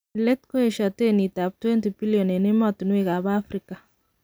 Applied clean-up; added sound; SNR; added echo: none; none; none; none.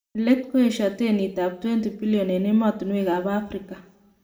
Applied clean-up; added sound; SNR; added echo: none; none; none; reverberation time 0.7 s.